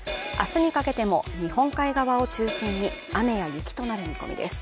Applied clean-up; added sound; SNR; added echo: none; Hi-hat; 14 dB; none.